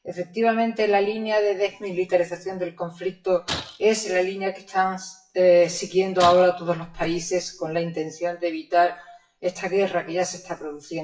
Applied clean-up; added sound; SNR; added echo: classical method WPE with log-MMSE.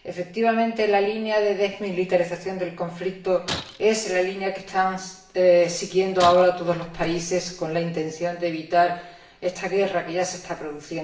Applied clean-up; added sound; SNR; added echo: none; Shatter; 15 dB; reverberation time 0.7 s.